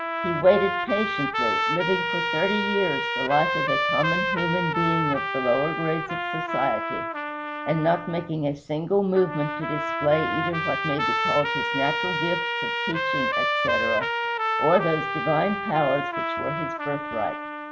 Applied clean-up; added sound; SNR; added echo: none; Trumpet; 1 dB; none.